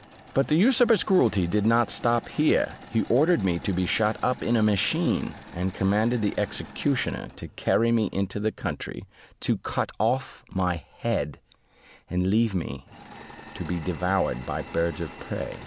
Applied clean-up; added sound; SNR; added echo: none; Engine / Mechanisms; 20 dB; none.